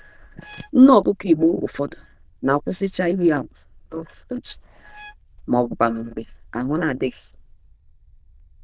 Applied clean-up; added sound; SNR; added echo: neural diffusion model UNIVERSE++.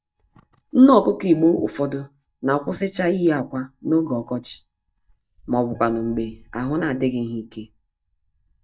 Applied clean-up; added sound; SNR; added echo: neural mask model DeepFilterNet 3.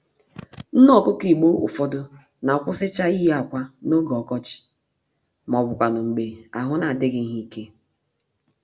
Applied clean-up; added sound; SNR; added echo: none; none; none; none.